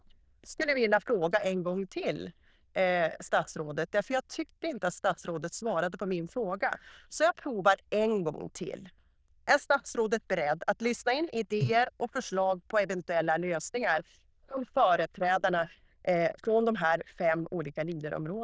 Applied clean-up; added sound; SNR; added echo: neural diffusion model UNIVERSE++.